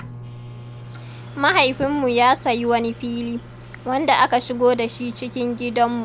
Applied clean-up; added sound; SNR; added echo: none; Microwave oven; 16 dB; none.